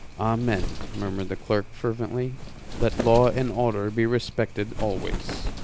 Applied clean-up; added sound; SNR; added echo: none; Wind; 6 dB; none.